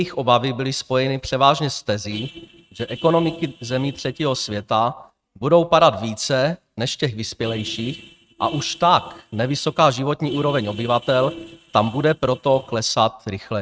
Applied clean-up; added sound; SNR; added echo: neural mask model RNNoise.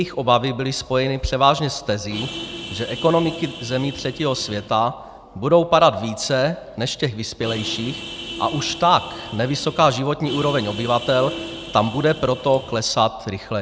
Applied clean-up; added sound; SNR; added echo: none; Vehicle horn, car horn, honking; 12 dB; none.